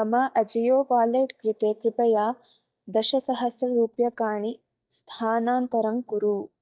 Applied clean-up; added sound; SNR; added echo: neural mask model DeepFilterNet 3.